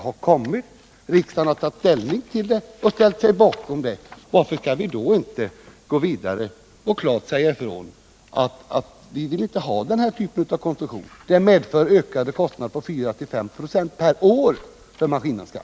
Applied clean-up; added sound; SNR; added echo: none; none; none; none.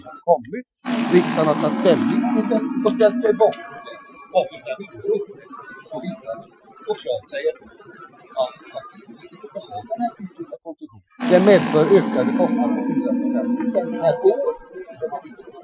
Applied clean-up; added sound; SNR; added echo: classical method Wiener filter.